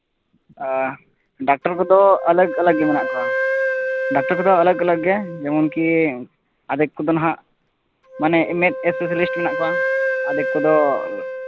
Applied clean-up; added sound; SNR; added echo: none; Wind instrument, woodwind instrument; 6 dB; none.